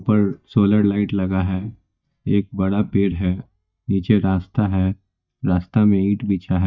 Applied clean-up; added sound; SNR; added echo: neural mask model DeepFilterNet 3.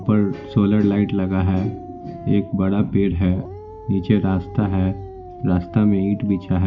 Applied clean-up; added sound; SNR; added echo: none; Dog; 18 dB; reverberation time 0.5 s.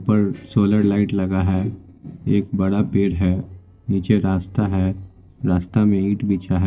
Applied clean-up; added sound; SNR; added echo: neural separator model SepFormer DNS4.